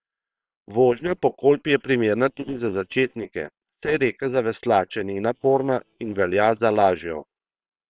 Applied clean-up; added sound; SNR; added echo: neural separator model SepFormer WHAM!.